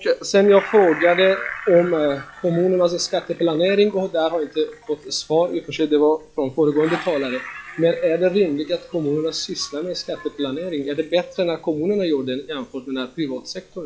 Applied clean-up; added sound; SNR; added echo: classical method log-MMSE.